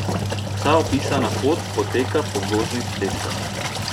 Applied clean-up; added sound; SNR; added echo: none; Engine; 1 dB; none.